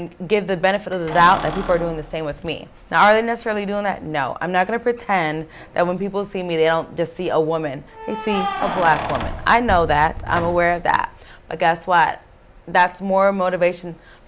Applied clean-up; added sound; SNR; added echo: none; Keys jangling; 13 dB; none.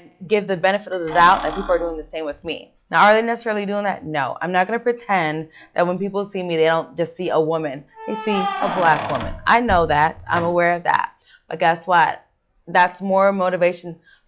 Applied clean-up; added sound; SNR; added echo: classical method log-MMSE.